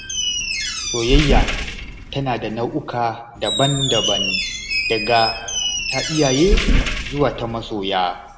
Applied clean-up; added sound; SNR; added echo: none; Squeak; 0 dB; none.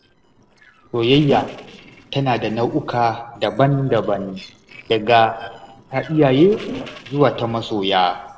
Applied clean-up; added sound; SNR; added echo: neural separator model SepFormer DNS4.